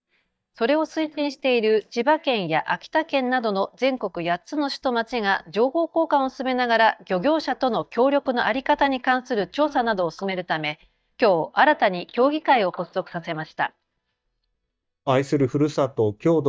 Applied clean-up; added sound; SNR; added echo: neural mask model DeepFilterNet 3.